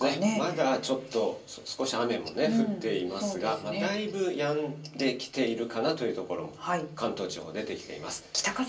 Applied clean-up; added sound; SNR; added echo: none; none; none; reverberation time 0.3 s.